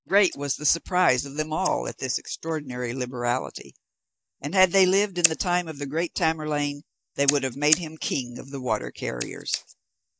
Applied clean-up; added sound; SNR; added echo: neural mask model DeepFilterNet 3.